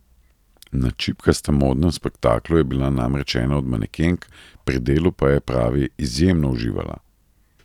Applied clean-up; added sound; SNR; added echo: none; none; none; none.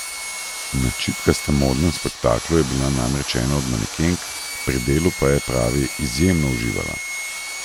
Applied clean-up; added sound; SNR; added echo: none; Sawing; 8 dB; none.